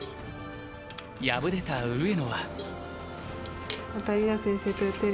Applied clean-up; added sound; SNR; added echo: none; Cowbell; 20 dB; none.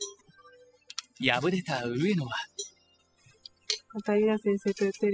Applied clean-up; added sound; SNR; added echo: classical method spectral subtraction.